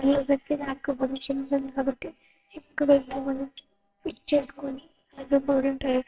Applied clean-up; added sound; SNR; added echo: neural separator model SepFormer WHAMR!.